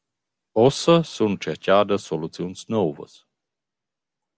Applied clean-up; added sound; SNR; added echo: none; none; none; none.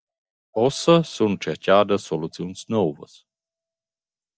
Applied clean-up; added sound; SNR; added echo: neural mask model DeepFilterNet 3.